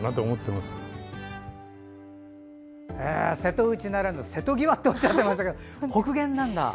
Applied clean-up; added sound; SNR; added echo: none; Bowed string instrument; 19 dB; none.